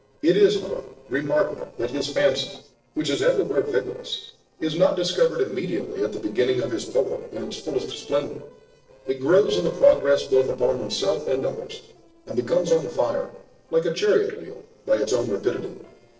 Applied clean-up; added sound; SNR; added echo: neural separator model SepFormer DNS4.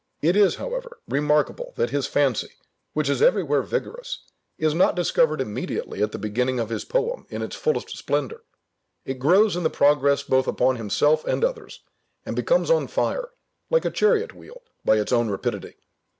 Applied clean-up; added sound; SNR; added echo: none; none; none; none.